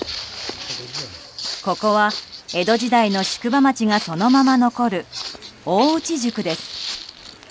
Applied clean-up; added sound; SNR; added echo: none; Walk, footsteps; 12 dB; none.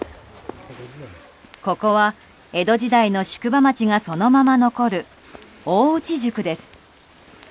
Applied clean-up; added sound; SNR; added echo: none; none; none; none.